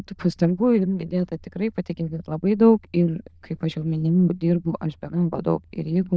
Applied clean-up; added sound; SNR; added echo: neural diffusion model UNIVERSE++.